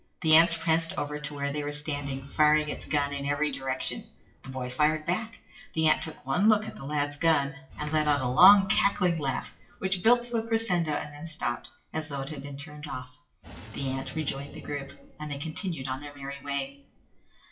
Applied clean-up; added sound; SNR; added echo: classical method WPE with log-MMSE.